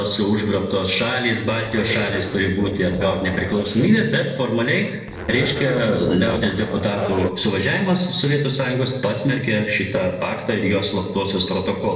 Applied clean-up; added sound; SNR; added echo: neural separator model SepFormer DNS4.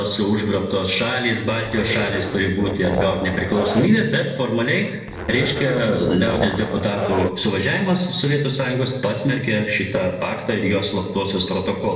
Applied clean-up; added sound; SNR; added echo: none; Zipper (clothing); 7 dB; reverberation time 1.0 s.